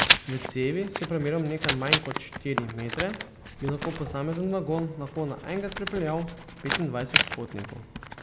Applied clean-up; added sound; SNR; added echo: none; Writing; 0 dB; none.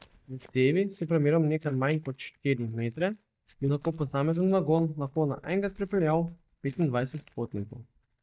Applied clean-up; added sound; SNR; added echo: neural mask model DeepFilterNet 3.